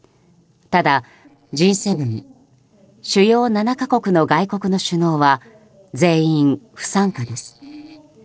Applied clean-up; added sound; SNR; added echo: neural separator model SepFormer DNS4.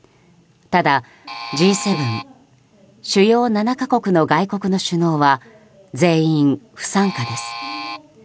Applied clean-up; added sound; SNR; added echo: none; Alarm; 10 dB; none.